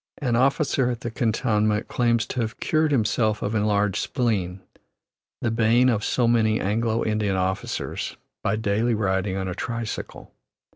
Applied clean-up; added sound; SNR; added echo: none; none; none; none.